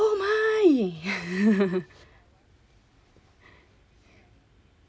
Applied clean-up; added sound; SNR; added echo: none; none; none; none.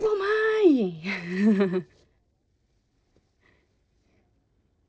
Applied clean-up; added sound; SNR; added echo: neural separator model SepFormer DNS4.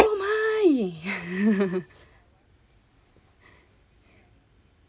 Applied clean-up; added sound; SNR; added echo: none; Writing; 6 dB; none.